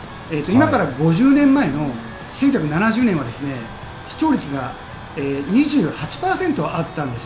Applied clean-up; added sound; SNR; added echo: none; Cricket; 19 dB; none.